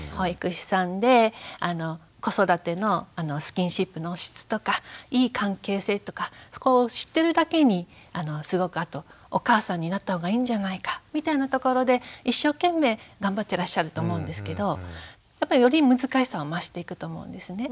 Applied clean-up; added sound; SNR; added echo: none; none; none; none.